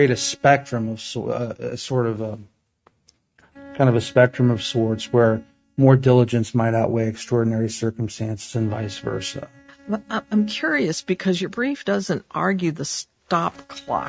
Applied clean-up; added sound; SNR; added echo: neural mask model RNNoise.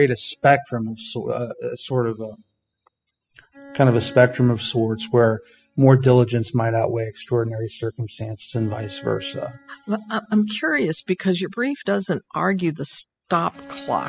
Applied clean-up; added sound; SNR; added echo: classical method spectral subtraction.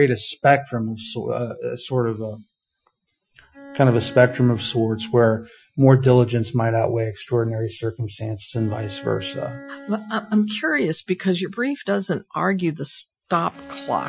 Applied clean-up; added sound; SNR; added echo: classical method Wiener filter.